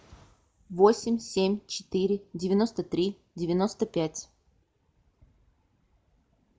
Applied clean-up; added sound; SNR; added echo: none; none; none; none.